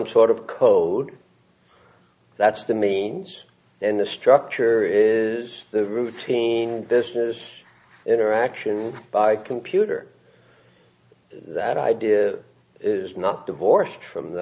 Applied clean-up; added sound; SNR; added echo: none; none; none; none.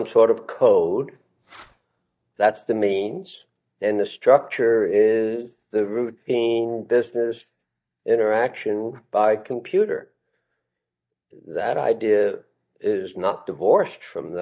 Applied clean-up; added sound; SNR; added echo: neural mask model DeepFilterNet 3.